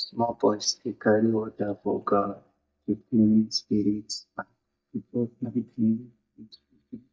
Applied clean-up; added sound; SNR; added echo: neural mask model DeepFilterNet 3.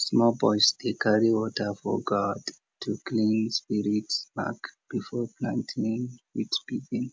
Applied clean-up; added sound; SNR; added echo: none; none; none; none.